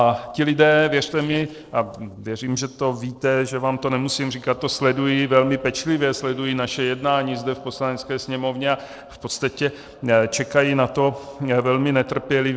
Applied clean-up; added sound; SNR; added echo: neural separator model SepFormer DNS4.